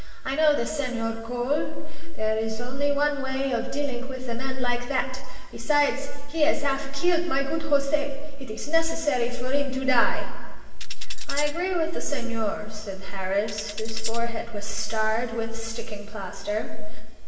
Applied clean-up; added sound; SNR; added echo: none; Tambourine; 20 dB; reverberation time 1.4 s.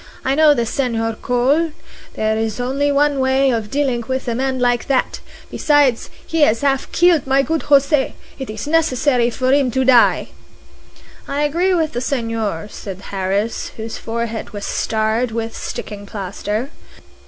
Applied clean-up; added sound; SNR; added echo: none; none; none; none.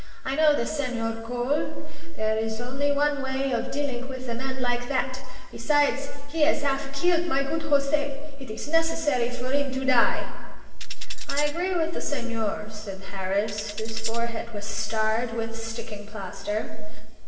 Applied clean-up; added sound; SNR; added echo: neural separator model SepFormer DNS4.